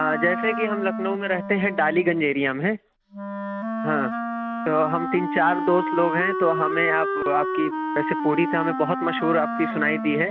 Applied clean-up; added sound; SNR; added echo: none; Wind instrument, woodwind instrument; 4 dB; none.